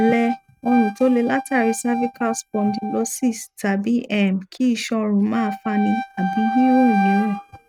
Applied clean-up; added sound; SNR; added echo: neural mask model RNNoise.